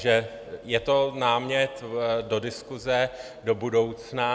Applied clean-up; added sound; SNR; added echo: none; none; none; none.